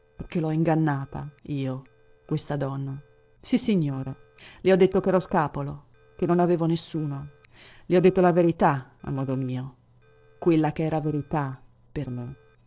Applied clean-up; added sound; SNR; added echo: neural separator model SepFormer DNS4.